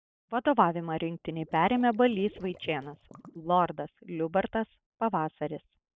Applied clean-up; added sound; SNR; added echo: neural separator model SepFormer DNS4.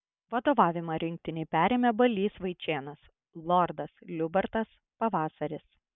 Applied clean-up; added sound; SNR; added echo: none; none; none; none.